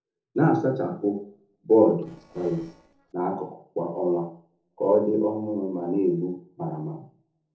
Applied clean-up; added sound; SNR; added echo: neural separator model SepFormer DNS4.